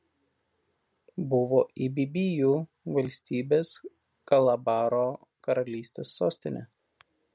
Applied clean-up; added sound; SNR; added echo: none; none; none; none.